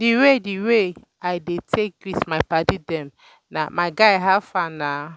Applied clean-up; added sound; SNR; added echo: none; none; none; none.